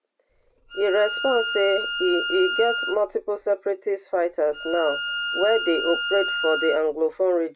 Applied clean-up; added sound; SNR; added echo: none; Bowed string instrument; 5 dB; none.